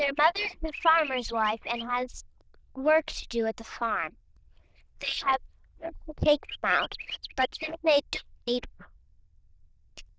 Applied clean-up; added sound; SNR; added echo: neural diffusion model UNIVERSE++.